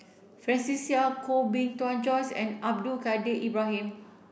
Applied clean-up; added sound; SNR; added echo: none; none; none; none.